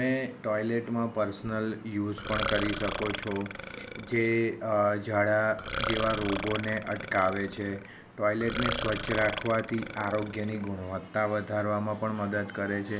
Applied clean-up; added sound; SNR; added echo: none; Burping, eructation; 7 dB; none.